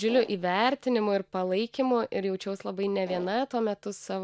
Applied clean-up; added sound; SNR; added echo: none; Fart; 14 dB; none.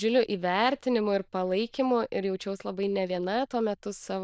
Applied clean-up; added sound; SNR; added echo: neural diffusion model UNIVERSE++.